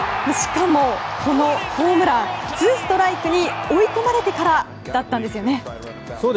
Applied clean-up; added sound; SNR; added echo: none; none; none; none.